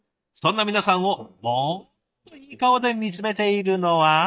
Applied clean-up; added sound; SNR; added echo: neural mask model DeepFilterNet 3.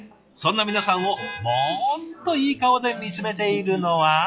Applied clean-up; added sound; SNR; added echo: classical method log-MMSE.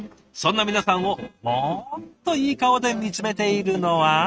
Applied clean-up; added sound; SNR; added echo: neural mask model RNNoise.